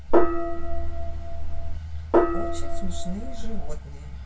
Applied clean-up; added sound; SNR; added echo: none; Gong; -4 dB; reverberation time 0.2 s.